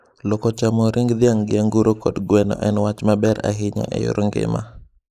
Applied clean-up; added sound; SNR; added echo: neural mask model Resemble Enhance denoiser.